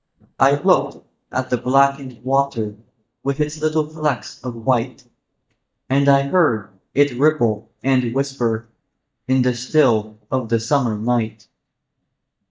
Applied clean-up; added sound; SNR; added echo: neural mask model DeepFilterNet 3.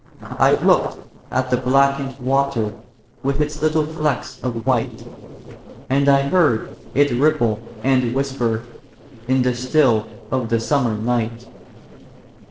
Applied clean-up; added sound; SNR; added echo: neural separator model SepFormer DNS4.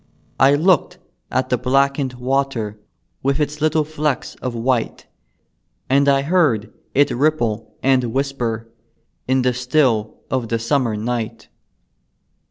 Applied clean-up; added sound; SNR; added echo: none; none; none; none.